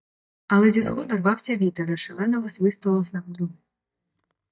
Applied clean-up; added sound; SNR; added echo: neural mask model DeepFilterNet 3.